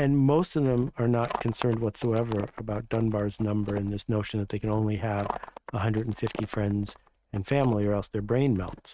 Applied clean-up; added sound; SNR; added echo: neural mask model RNNoise.